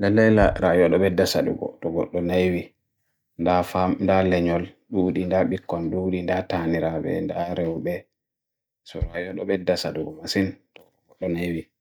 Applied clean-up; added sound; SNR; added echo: neural mask model DeepFilterNet 3.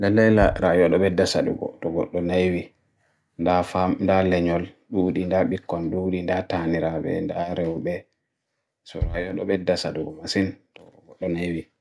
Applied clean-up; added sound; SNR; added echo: none; Bass drum; 12 dB; none.